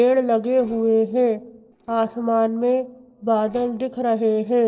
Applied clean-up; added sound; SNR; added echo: neural separator model SepFormer DNS4.